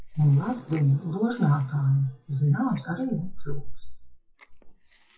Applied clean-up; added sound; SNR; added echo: classical method WPE with log-MMSE.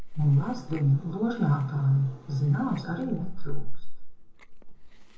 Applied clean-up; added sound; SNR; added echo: none; Chewing, mastication; 2 dB; reverberation time 0.6 s.